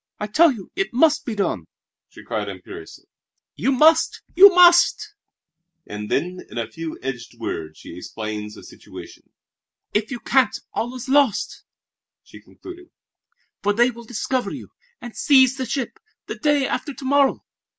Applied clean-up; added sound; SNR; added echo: none; none; none; none.